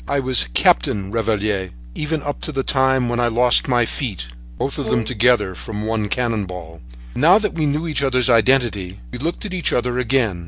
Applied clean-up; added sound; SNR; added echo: none; Brass instrument; 13 dB; none.